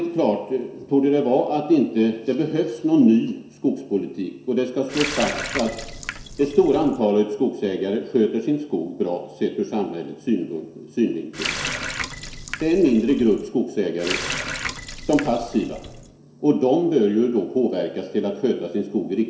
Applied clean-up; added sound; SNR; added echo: none; Water tap, faucet; 9 dB; reverberation time 0.7 s.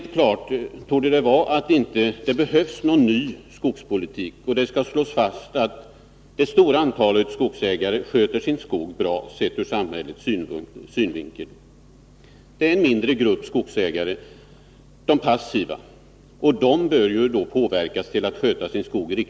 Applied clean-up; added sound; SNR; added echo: none; none; none; none.